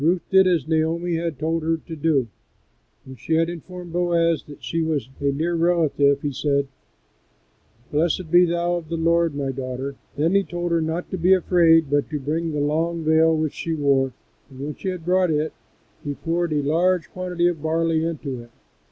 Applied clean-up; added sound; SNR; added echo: none; none; none; none.